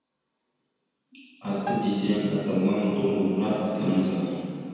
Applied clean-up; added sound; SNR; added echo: none; Bell; 12 dB; reverberation time 2.1 s.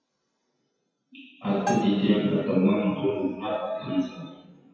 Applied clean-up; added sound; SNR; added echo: classical method WPE with log-MMSE.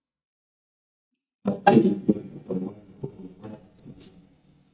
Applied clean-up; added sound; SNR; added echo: neural mask model DeepFilterNet 3.